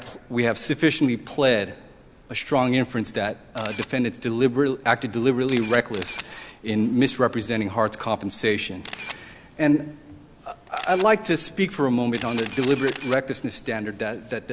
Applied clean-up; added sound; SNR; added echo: none; Camera; 14 dB; none.